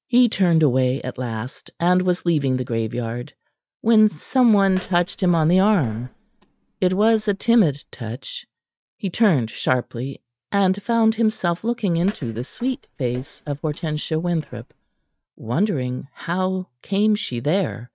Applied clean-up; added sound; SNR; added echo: neural mask model RNNoise.